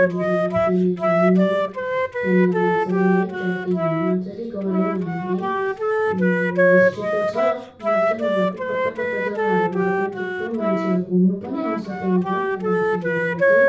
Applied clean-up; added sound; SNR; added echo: none; Wind instrument, woodwind instrument; -2 dB; reverberation time 0.6 s.